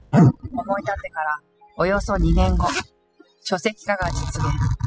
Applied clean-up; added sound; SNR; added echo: classical method spectral subtraction.